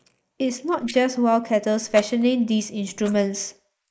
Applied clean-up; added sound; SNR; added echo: neural mask model Resemble Enhance denoiser.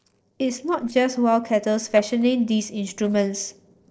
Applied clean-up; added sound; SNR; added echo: neural separator model SepFormer DNS4.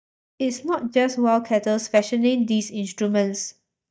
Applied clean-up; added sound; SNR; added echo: neural mask model DeepFilterNet 3.